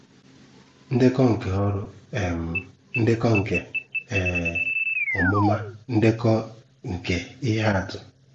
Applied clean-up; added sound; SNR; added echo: none; Alarm; 3 dB; none.